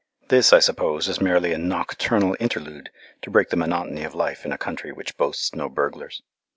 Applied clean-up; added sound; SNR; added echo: none; none; none; none.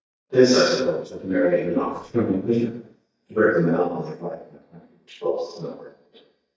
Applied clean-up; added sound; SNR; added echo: neural mask model DeepFilterNet 3.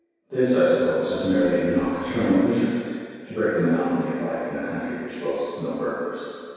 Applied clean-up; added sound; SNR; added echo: none; Subway, metro, underground / Doorbell; 14 dB; reverberation time 2.0 s.